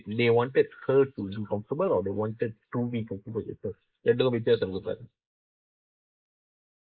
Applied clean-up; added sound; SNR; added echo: neural mask model Resemble Enhance denoiser.